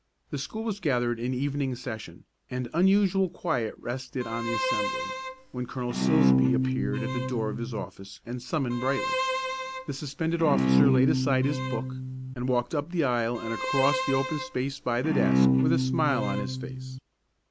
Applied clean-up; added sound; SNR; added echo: none; Bowed string instrument; -2 dB; none.